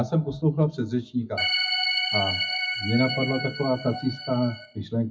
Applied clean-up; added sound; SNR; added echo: classical method WPE with log-MMSE.